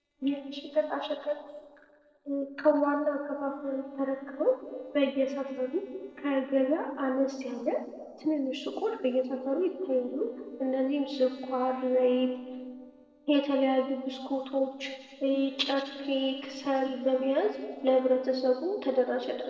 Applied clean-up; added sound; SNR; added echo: neural separator model SepFormer DNS4.